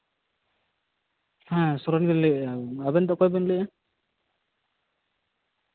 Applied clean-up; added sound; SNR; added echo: none; none; none; none.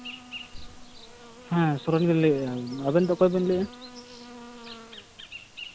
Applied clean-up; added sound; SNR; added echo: none; Insect; 16 dB; none.